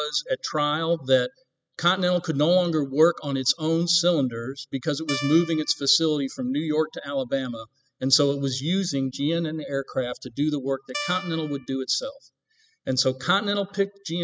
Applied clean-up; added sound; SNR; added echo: classical method spectral subtraction.